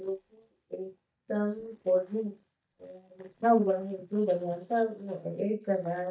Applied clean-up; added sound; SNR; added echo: neural mask model DeepFilterNet 3.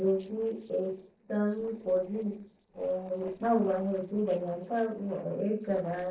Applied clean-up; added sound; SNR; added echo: neural separator model SepFormer DNS4.